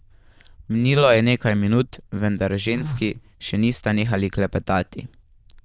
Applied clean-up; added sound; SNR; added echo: neural diffusion model UNIVERSE++.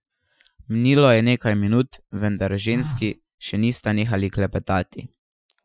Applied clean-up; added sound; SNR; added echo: classical method Wiener filter.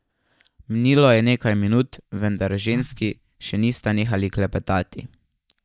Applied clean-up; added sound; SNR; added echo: neural mask model DeepFilterNet 3.